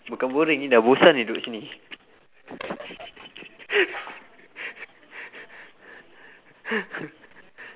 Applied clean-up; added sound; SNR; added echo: none; none; none; none.